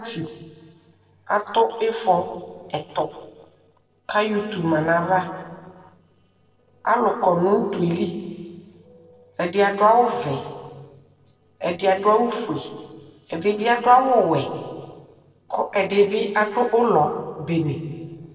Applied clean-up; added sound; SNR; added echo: neural separator model SepFormer DNS4.